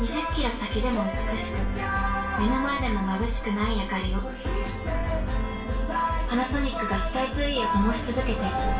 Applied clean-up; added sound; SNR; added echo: none; none; none; reverberation time 0.3 s.